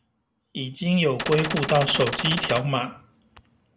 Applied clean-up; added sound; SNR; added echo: none; Gunshot, gunfire; 4 dB; none.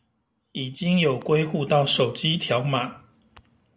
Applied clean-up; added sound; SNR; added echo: none; none; none; none.